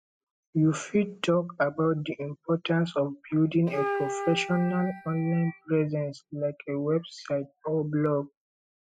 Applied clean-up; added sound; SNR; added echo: classical method spectral subtraction.